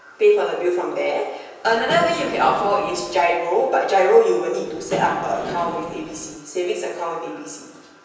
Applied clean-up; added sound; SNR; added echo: none; Engine / Mechanisms; 11 dB; reverberation time 1.0 s.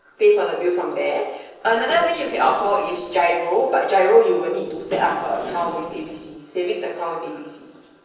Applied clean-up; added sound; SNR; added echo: neural separator model SepFormer DNS4.